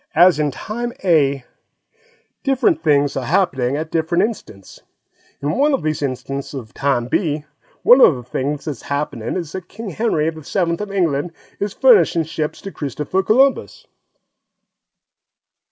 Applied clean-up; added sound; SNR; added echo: none; none; none; none.